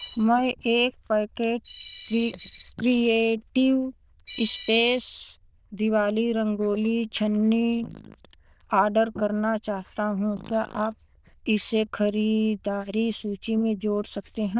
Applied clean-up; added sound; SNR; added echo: neural diffusion model UNIVERSE++.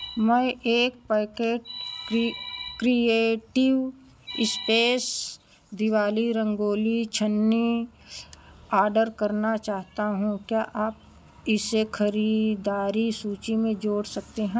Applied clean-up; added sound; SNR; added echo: none; none; none; none.